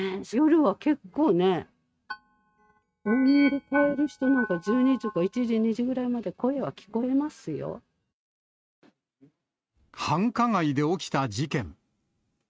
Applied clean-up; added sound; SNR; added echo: neural mask model RNNoise.